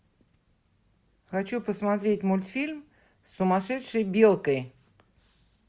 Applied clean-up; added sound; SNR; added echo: none; none; none; none.